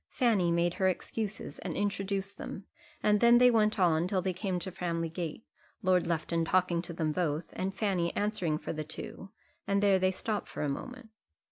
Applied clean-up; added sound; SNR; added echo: none; none; none; none.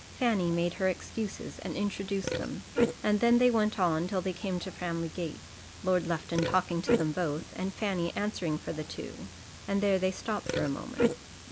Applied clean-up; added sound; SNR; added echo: none; Burping, eructation; 6 dB; none.